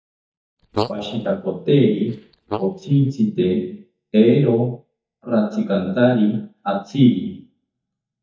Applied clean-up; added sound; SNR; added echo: neural mask model DeepFilterNet 3.